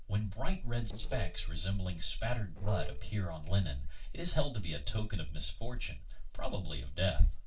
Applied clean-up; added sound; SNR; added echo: neural separator model SepFormer DNS4.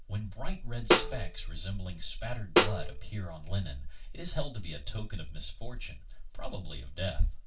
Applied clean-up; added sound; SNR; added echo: none; Snare drum; -2 dB; reverberation time 0.2 s.